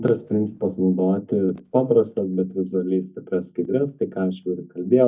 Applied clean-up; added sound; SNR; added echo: neural mask model DeepFilterNet 3.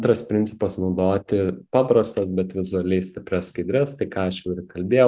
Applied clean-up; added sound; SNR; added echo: none; none; none; none.